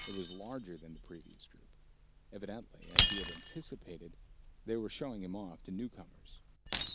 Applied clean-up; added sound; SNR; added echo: none; Shatter; -4 dB; none.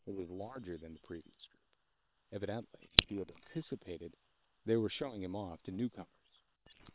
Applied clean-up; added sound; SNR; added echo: neural separator model SepFormer WHAM!.